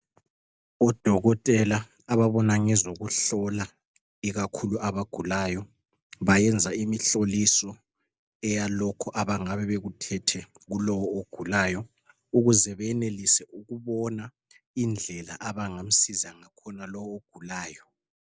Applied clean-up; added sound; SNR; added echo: none; none; none; none.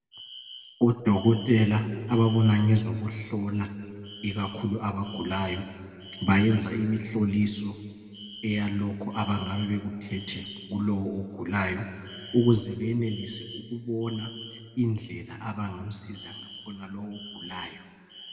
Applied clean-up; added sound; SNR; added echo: none; Alarm; 20 dB; reverberation time 1.9 s.